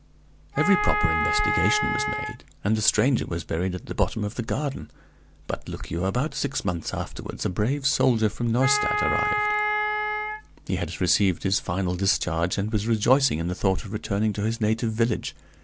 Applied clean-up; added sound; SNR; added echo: none; Wind instrument, woodwind instrument; 1 dB; none.